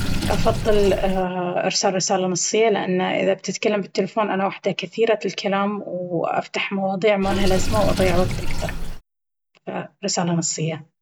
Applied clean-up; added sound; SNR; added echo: none; Sink (filling or washing) / Water; 5 dB; none.